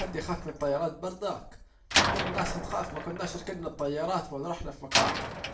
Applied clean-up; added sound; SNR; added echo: none; Slam; 0 dB; reverberation time 0.3 s.